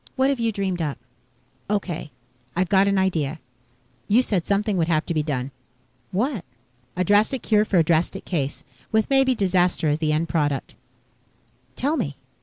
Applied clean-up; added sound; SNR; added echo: none; none; none; none.